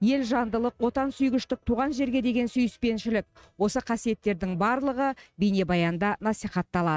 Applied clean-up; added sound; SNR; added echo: neural mask model RNNoise.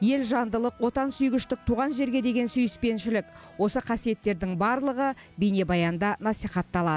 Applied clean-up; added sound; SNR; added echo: none; none; none; none.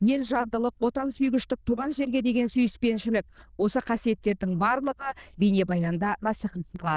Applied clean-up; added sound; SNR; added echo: neural diffusion model UNIVERSE++.